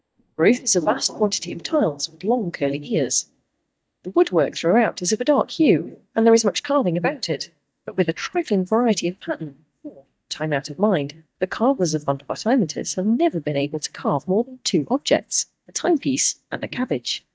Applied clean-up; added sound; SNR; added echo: neural mask model DeepFilterNet 3.